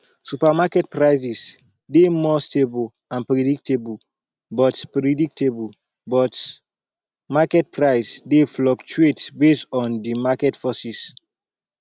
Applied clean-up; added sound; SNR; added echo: none; none; none; none.